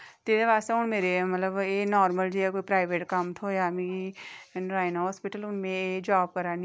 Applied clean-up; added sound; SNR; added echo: none; none; none; none.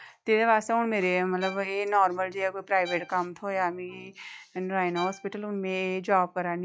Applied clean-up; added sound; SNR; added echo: classical method log-MMSE.